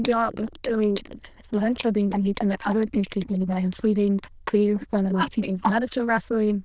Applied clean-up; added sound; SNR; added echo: neural diffusion model UNIVERSE++.